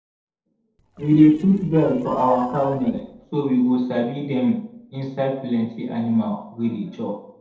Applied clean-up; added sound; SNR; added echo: neural separator model SepFormer DNS4.